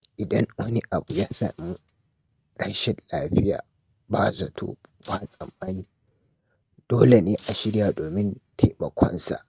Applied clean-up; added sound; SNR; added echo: neural mask model RNNoise.